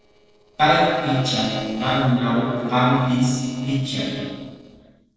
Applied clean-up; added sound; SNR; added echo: neural separator model SepFormer DNS4.